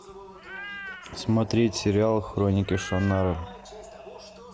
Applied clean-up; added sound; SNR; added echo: none; Meow; 16 dB; none.